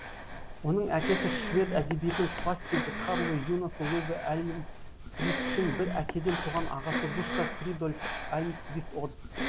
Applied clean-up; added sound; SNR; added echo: none; Breathing; 2 dB; none.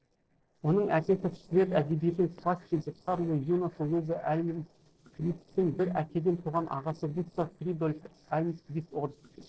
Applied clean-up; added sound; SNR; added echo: neural separator model SepFormer DNS4.